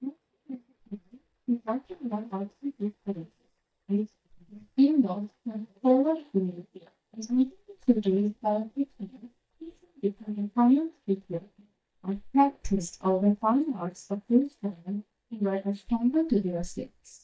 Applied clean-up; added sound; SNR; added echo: neural mask model DeepFilterNet 3.